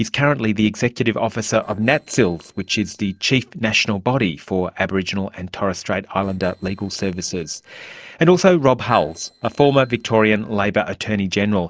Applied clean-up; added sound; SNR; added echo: neural separator model SepFormer DNS4.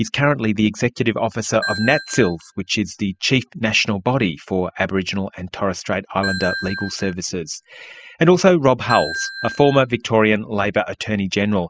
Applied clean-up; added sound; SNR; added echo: classical method spectral subtraction.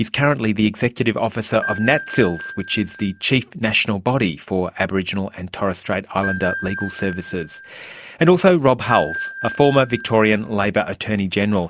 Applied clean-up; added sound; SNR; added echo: none; Ringtone / Bell; 10 dB; none.